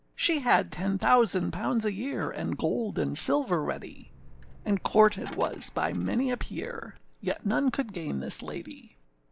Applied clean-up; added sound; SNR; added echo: none; Coin (dropping); 18 dB; none.